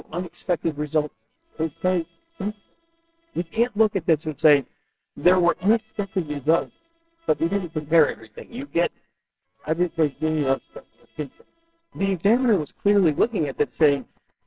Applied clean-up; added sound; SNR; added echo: neural separator model SepFormer WHAMR!.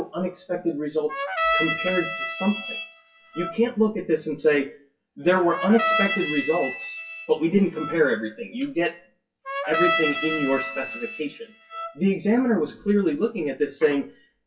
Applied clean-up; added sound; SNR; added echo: classical method WPE with log-MMSE.